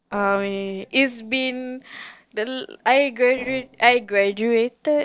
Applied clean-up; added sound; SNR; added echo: neural separator model SepFormer DNS4.